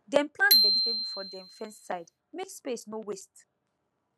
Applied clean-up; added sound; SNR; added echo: none; Bicycle bell; -4 dB; none.